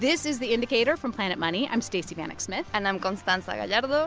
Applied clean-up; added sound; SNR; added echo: none; none; none; none.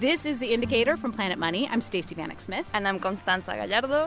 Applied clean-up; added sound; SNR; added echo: none; Bowed string instrument; 15 dB; none.